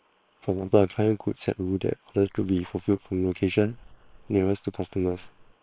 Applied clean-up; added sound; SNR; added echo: neural separator model SepFormer WHAM!.